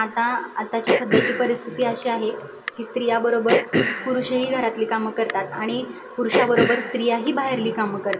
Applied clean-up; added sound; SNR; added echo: none; Cough; 4 dB; reverberation time 0.2 s.